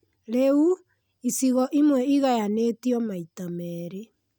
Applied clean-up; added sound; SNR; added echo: none; none; none; none.